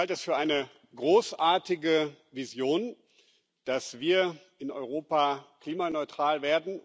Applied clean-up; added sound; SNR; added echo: none; none; none; none.